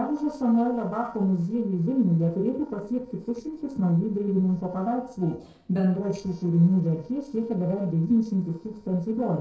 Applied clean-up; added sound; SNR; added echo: neural separator model SepFormer DNS4.